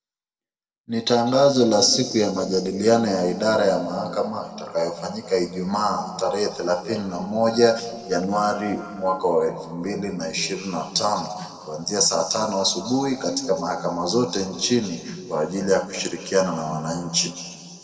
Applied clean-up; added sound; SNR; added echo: neural separator model SepFormer DNS4.